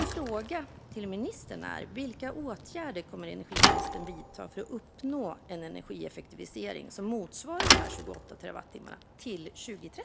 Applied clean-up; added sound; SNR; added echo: none; Thump, thud / Bicycle; -5 dB; none.